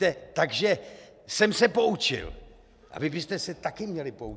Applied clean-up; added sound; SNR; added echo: none; none; none; none.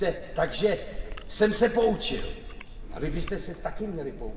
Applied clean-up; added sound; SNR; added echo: none; Chewing, mastication; 7 dB; reverberation time 1.3 s.